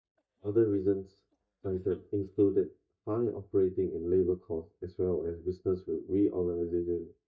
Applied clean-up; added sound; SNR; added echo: neural mask model DeepFilterNet 3.